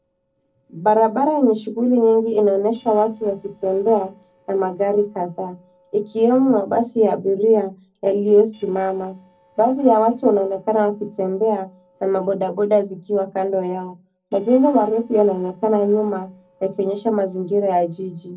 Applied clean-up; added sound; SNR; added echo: neural separator model SepFormer DNS4.